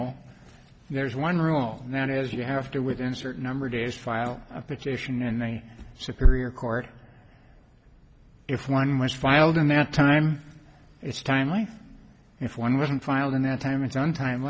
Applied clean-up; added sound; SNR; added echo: none; none; none; none.